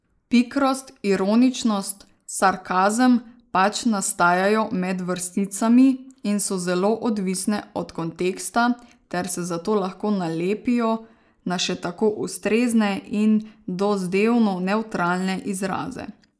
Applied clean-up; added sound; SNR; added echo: neural mask model Resemble Enhance denoiser.